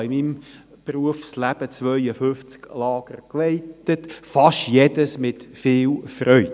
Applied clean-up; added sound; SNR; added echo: none; none; none; none.